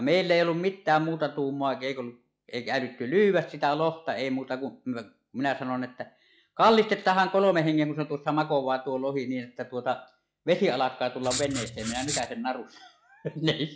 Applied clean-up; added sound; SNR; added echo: classical method log-MMSE.